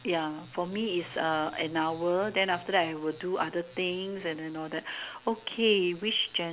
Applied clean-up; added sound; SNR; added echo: none; none; none; none.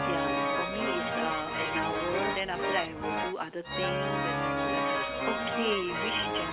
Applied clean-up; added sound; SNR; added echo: none; Organ; -4 dB; none.